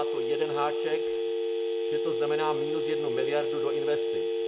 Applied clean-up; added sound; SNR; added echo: none; Telephone; -5 dB; reverberation time 0.5 s.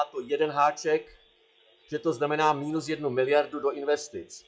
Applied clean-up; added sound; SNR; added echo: classical method WPE with log-MMSE.